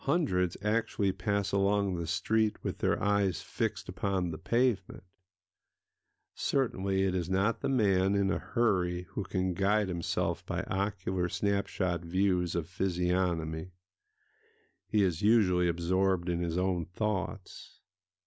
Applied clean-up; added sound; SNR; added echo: none; none; none; none.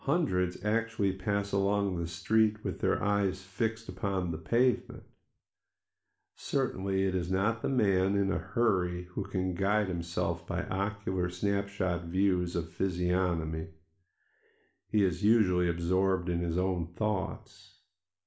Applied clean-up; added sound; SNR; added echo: none; none; none; reverberation time 0.4 s.